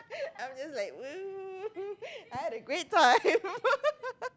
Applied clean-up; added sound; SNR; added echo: none; none; none; none.